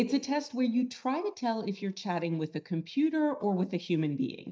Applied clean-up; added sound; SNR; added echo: neural mask model DeepFilterNet 3.